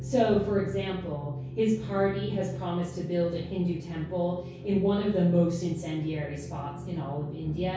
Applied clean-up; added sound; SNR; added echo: none; none; none; reverberation time 0.6 s.